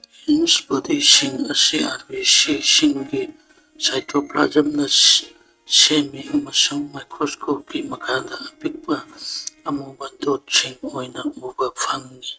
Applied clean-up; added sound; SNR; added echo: neural mask model RNNoise.